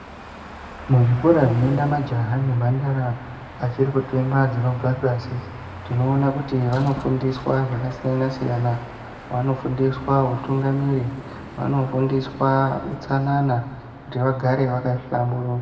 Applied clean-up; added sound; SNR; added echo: none; Car passing by / Traffic noise, roadway noise / Engine; 16 dB; reverberation time 1.5 s.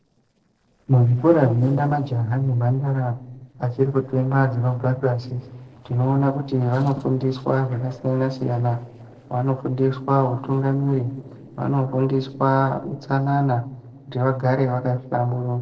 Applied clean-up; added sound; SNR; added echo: neural separator model SepFormer DNS4.